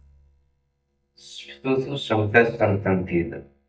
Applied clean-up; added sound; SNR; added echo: neural mask model DeepFilterNet 3.